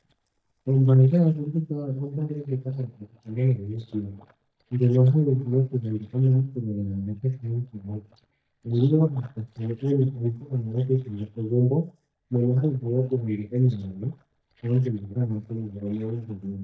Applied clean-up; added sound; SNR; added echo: neural mask model DeepFilterNet 3.